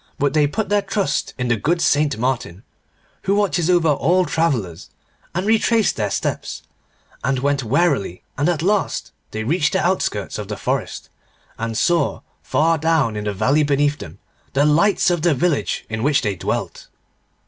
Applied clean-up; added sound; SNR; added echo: none; none; none; none.